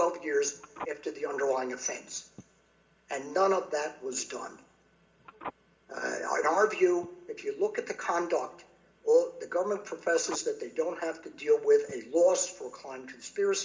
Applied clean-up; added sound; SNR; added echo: none; Telephone; 20 dB; reverberation time 0.8 s.